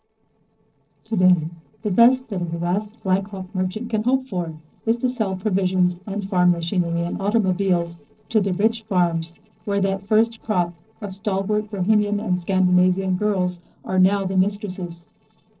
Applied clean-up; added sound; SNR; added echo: neural separator model SepFormer DNS4.